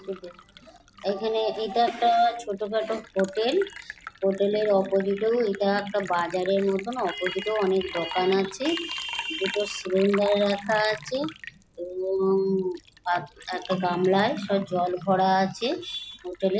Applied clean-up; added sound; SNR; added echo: none; Liquid; 17 dB; none.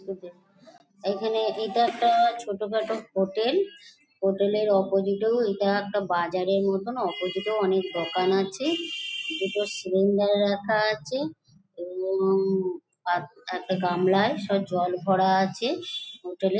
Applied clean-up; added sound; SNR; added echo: none; none; none; none.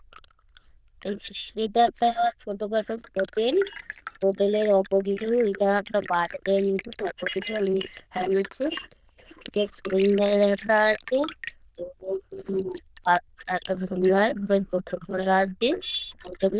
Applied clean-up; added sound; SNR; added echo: neural diffusion model UNIVERSE++.